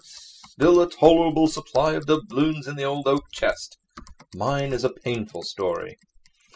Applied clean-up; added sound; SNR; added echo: classical method spectral subtraction.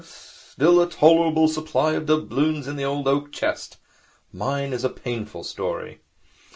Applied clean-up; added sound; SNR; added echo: none; none; none; none.